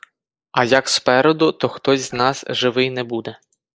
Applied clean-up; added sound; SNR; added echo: neural mask model Resemble Enhance denoiser.